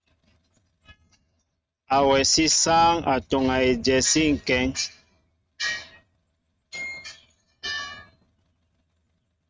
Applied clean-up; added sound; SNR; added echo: neural mask model RNNoise.